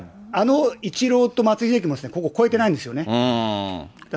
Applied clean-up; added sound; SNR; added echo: none; none; none; none.